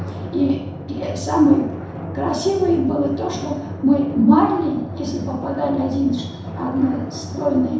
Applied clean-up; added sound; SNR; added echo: none; Drum; 10 dB; reverberation time 0.7 s.